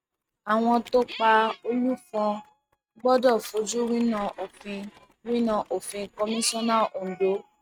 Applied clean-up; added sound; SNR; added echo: neural mask model RNNoise.